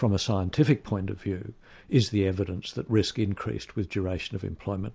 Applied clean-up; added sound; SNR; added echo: none; none; none; none.